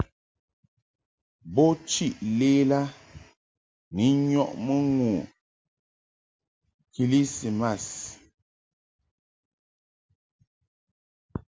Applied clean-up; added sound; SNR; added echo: none; none; none; none.